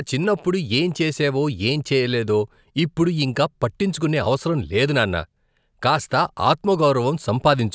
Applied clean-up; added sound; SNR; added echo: none; none; none; none.